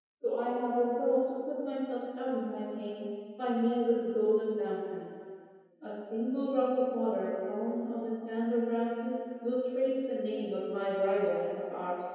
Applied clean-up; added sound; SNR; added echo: none; none; none; reverberation time 2.2 s.